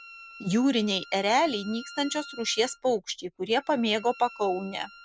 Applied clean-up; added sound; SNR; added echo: none; Bowed string instrument; 20 dB; none.